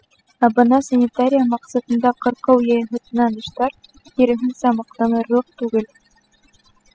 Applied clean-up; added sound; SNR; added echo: classical method spectral subtraction.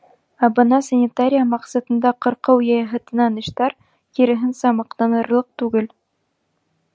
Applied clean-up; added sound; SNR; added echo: none; none; none; none.